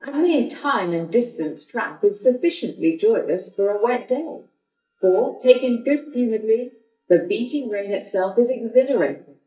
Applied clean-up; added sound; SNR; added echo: neural mask model DeepFilterNet 3.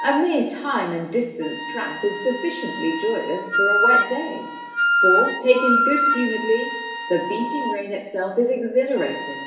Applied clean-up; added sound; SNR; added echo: none; Wind instrument, woodwind instrument; 1 dB; reverberation time 1.0 s.